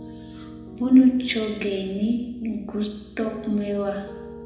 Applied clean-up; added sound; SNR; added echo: none; Piano; 16 dB; reverberation time 0.9 s.